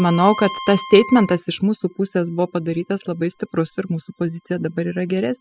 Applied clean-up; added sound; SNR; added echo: classical method spectral subtraction.